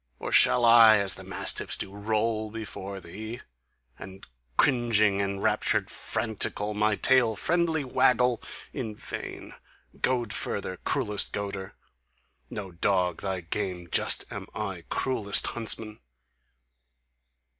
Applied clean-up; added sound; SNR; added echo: none; none; none; none.